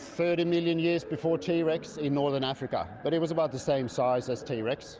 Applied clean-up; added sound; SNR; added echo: none; none; none; none.